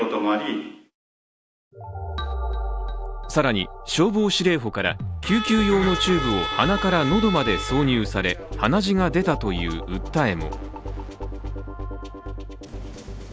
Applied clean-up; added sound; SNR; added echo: none; Bowed string instrument; 6 dB; none.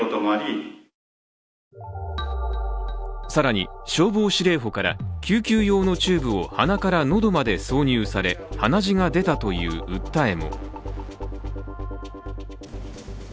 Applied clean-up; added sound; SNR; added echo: none; none; none; none.